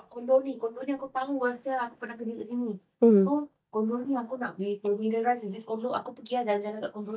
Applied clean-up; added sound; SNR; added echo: neural mask model DeepFilterNet 3.